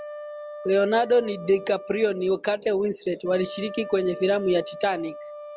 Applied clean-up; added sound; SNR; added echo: none; Wind instrument, woodwind instrument; 14 dB; none.